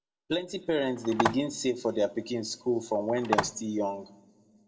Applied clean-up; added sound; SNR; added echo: none; Telephone; 3 dB; reverberation time 0.8 s.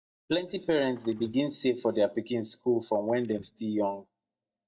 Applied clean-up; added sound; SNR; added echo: neural mask model DeepFilterNet 3.